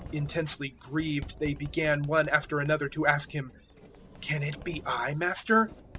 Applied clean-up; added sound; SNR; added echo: none; Sliding door; 17 dB; none.